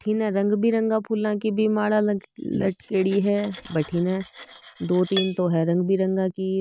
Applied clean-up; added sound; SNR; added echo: none; Cutlery, silverware; 19 dB; none.